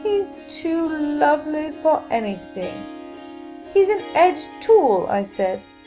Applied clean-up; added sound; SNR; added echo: none; Harp; 16 dB; none.